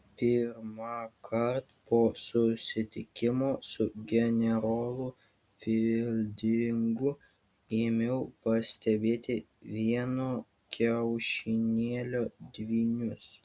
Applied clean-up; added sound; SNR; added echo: none; none; none; none.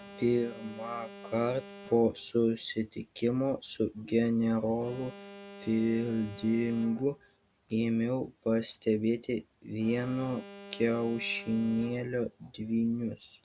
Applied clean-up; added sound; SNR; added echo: none; Alarm; 19 dB; none.